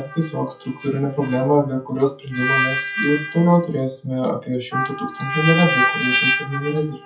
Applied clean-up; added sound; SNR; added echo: classical method WPE with log-MMSE.